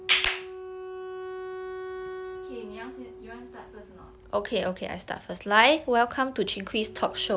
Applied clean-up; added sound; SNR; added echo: none; Wind instrument, woodwind instrument; 13 dB; none.